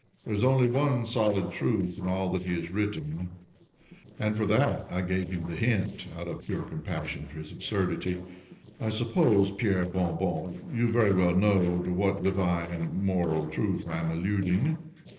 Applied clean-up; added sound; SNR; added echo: neural separator model SepFormer DNS4.